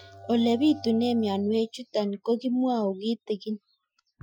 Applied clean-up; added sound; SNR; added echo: classical method Wiener filter.